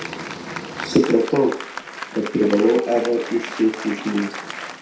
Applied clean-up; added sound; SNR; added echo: none; Applause; 11 dB; reverberation time 0.6 s.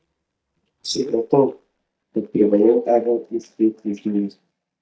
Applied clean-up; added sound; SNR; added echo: neural mask model DeepFilterNet 3.